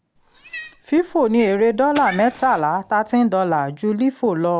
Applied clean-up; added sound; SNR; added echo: none; Fire + Cat; 18 dB; none.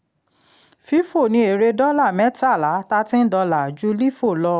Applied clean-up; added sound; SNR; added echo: none; none; none; none.